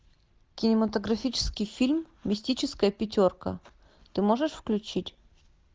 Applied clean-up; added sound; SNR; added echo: none; none; none; none.